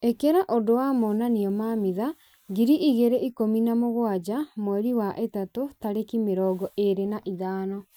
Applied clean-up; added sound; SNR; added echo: none; none; none; none.